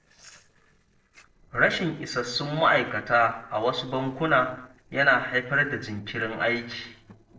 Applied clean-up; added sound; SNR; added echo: neural separator model SepFormer DNS4.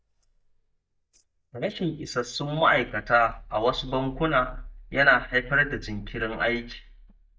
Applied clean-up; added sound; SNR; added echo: neural mask model DeepFilterNet 3.